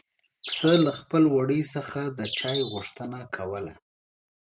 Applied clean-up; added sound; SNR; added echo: neural mask model RNNoise.